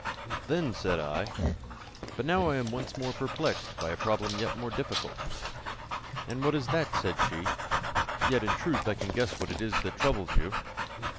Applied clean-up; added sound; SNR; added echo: none; Dog; 1 dB; none.